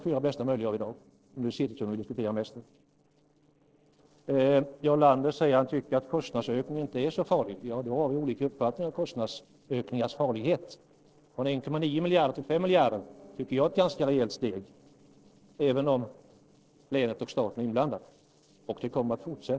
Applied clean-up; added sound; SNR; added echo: neural separator model SepFormer DNS4.